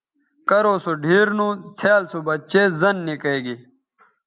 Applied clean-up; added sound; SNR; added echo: none; none; none; none.